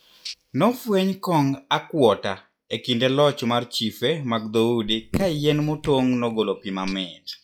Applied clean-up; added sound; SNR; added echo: classical method log-MMSE.